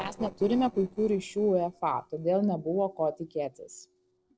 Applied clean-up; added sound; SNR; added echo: neural separator model SepFormer DNS4.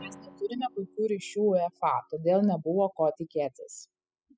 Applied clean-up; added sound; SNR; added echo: classical method spectral subtraction.